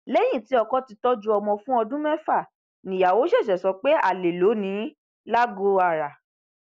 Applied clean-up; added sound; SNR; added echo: none; none; none; none.